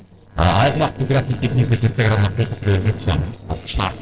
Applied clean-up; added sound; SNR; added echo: neural separator model SepFormer DNS4.